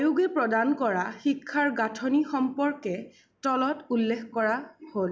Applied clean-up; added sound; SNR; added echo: none; none; none; none.